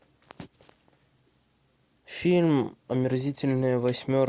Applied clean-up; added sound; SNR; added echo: none; none; none; none.